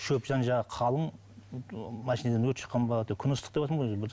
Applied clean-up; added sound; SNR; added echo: none; none; none; none.